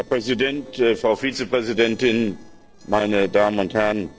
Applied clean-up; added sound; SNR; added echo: neural separator model SepFormer DNS4.